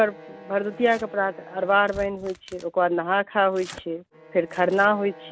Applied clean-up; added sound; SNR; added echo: none; Tearing + Bowed string instrument; 20 dB; none.